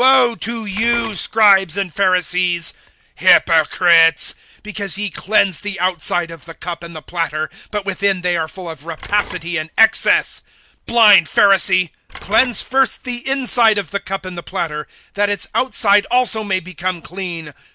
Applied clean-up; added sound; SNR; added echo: none; Telephone; 17 dB; none.